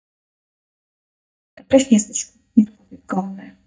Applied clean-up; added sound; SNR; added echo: neural mask model DeepFilterNet 3.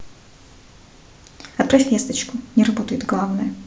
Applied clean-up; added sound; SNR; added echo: none; none; none; none.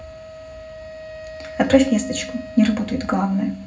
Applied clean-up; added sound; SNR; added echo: none; Wind instrument, woodwind instrument; 15 dB; reverberation time 0.4 s.